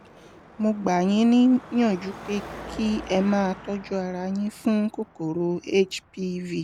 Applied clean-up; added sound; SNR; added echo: none; Car passing by / Traffic noise, roadway noise / Engine; 18 dB; none.